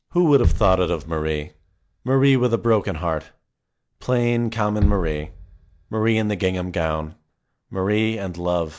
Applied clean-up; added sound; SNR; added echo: none; Bass drum; 7 dB; none.